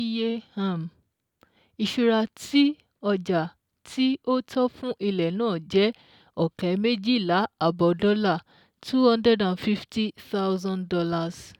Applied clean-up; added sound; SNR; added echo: none; none; none; none.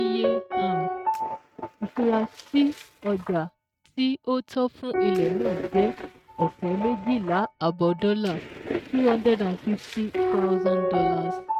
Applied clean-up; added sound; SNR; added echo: neural mask model RNNoise.